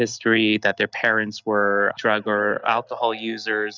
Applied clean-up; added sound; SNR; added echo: neural mask model DeepFilterNet 3.